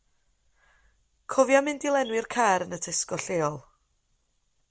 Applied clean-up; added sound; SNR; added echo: none; none; none; none.